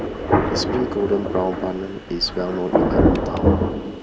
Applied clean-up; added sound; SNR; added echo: none; Thunder; -4 dB; none.